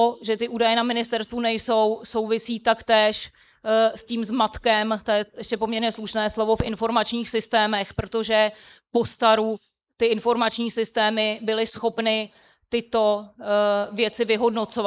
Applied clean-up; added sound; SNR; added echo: neural mask model Resemble Enhance denoiser.